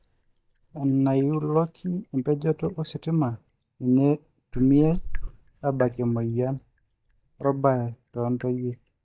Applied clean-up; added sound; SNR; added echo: neural mask model DeepFilterNet 3.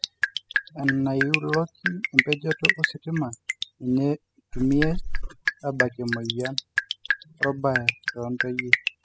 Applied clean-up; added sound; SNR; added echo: classical method spectral subtraction.